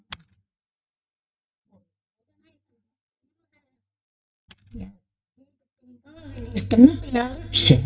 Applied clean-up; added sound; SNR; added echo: neural mask model DeepFilterNet 3.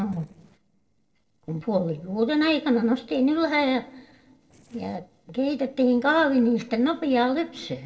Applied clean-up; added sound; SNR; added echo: neural separator model SepFormer DNS4.